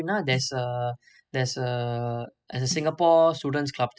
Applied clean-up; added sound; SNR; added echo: classical method spectral subtraction.